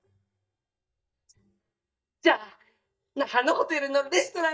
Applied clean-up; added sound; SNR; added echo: neural mask model DeepFilterNet 3.